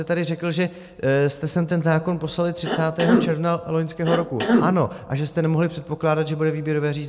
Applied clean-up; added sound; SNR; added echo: none; Cough; 1 dB; none.